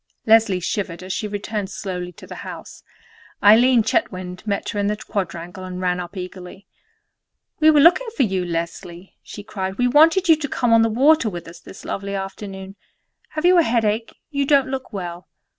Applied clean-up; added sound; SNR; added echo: none; none; none; none.